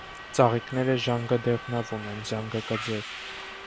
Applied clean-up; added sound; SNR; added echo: none; Subway, metro, underground; 11 dB; none.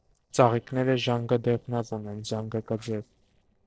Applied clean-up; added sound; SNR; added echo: neural separator model SepFormer DNS4.